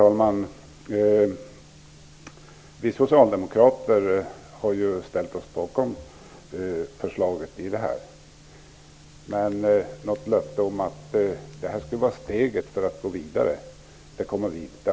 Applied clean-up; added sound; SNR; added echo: none; none; none; none.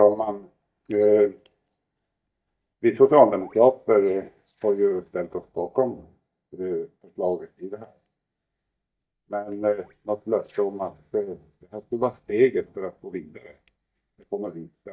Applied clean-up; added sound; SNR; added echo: neural mask model DeepFilterNet 3.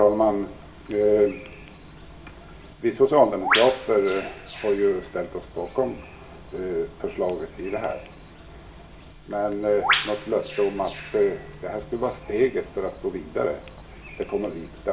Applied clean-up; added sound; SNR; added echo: none; Bird; 8 dB; reverberation time 0.5 s.